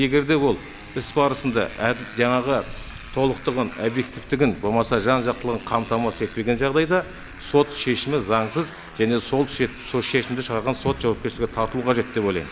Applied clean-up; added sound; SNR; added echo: none; Motorcycle; 16 dB; none.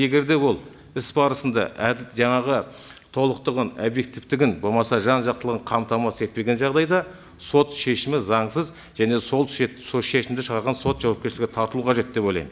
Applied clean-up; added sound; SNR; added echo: none; none; none; none.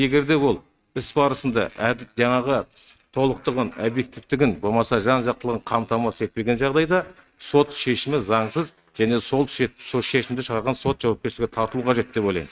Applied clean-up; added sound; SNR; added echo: neural mask model RNNoise.